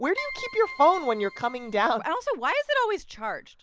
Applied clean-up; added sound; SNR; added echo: none; Keyboard (musical); 12 dB; none.